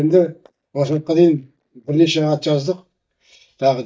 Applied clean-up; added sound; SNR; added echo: neural mask model DeepFilterNet 3.